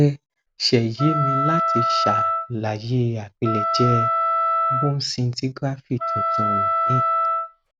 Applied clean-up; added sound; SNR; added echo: none; Wind instrument, woodwind instrument; -1 dB; none.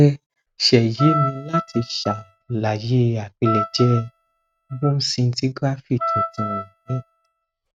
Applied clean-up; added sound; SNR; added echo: neural mask model RNNoise.